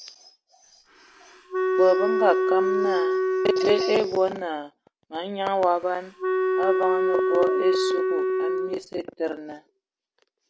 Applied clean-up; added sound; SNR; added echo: none; Wind instrument, woodwind instrument; -3 dB; none.